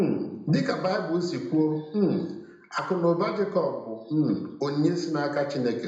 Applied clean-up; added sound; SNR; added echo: none; none; none; reverberation time 0.7 s.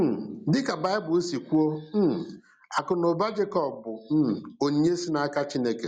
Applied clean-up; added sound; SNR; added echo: none; none; none; none.